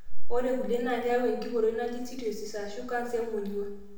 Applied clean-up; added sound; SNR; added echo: none; none; none; reverberation time 0.8 s.